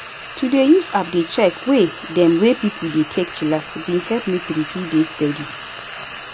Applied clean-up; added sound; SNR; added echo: none; Frying (food); 11 dB; none.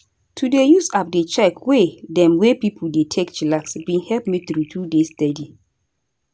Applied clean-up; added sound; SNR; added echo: none; none; none; none.